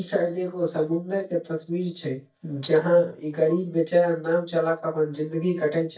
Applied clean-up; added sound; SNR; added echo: neural mask model DeepFilterNet 3.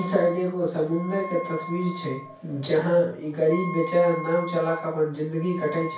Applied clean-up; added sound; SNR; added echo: none; Wind instrument, woodwind instrument; 13 dB; reverberation time 0.3 s.